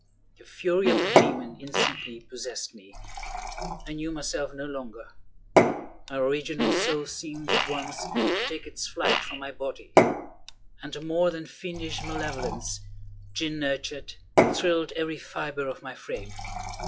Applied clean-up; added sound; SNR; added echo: classical method log-MMSE.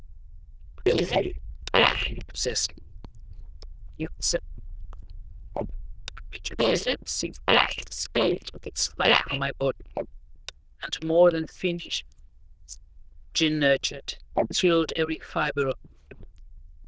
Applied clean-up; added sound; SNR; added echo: neural diffusion model UNIVERSE++.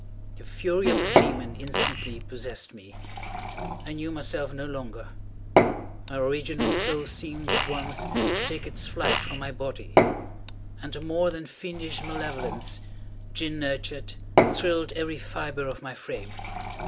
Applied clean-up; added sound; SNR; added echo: none; Fill (with liquid) / Glass / Water + Fart; -4 dB; none.